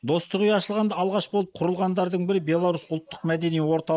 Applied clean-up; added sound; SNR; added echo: neural mask model Resemble Enhance denoiser.